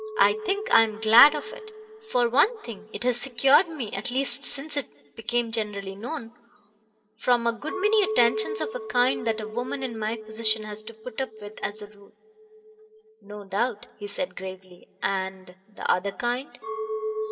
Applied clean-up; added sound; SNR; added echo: none; Chink, clink; 10 dB; reverberation time 0.3 s.